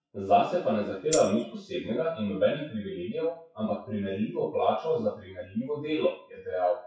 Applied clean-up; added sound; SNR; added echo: classical method WPE with log-MMSE.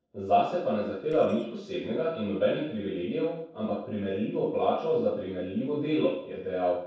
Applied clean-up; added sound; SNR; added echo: neural separator model SepFormer DNS4.